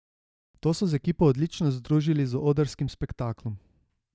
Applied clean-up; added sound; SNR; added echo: none; none; none; none.